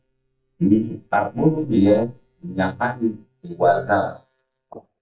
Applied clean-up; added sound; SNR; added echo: neural mask model DeepFilterNet 3.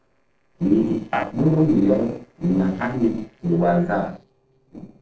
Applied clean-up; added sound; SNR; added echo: neural separator model SepFormer DNS4.